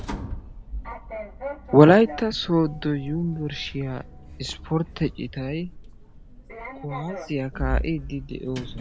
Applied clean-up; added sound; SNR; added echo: none; Sliding door; 10 dB; none.